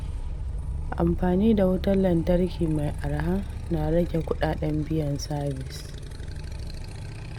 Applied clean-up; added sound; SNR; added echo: none; Motorcycle; 5 dB; none.